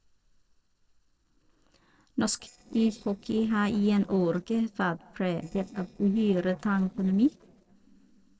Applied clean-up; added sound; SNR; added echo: neural separator model SepFormer DNS4.